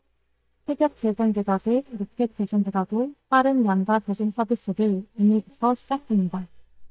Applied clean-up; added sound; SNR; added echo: neural mask model DeepFilterNet 3.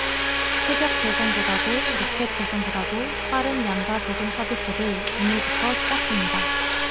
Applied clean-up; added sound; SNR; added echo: none; Domestic sounds, home sounds; -4 dB; none.